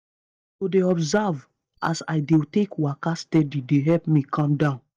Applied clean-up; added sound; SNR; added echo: neural mask model DeepFilterNet 3.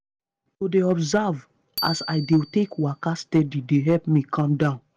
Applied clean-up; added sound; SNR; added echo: none; Bicycle bell; 15 dB; none.